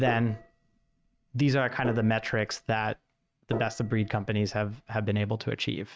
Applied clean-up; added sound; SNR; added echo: neural mask model RNNoise.